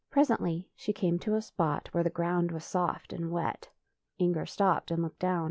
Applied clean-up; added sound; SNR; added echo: none; none; none; none.